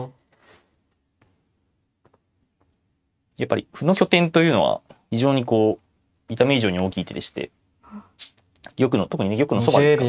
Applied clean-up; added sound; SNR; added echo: neural mask model RNNoise.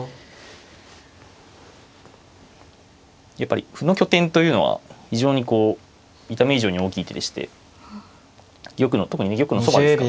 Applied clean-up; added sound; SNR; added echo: none; none; none; none.